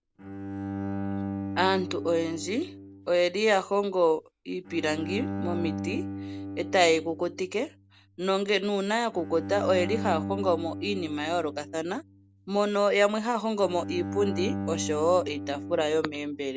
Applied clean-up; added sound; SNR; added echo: none; Bowed string instrument; 8 dB; none.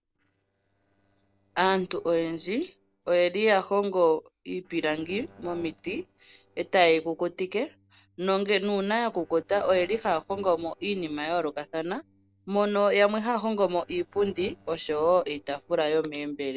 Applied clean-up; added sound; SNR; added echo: neural separator model SepFormer DNS4.